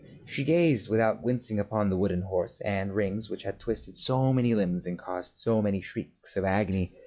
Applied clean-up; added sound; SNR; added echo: classical method log-MMSE.